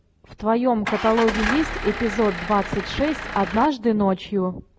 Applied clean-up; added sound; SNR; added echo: none; Engine starting / Car; 6 dB; none.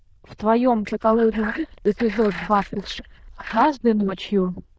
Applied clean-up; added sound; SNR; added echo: neural diffusion model UNIVERSE++.